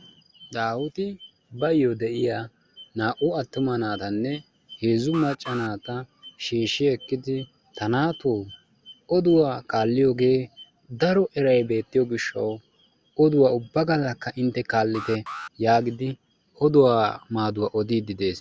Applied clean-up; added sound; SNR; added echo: none; Alarm; 16 dB; none.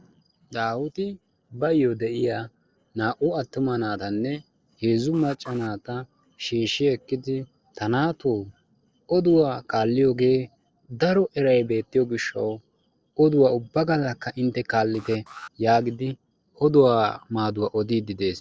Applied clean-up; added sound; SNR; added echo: neural separator model SepFormer DNS4.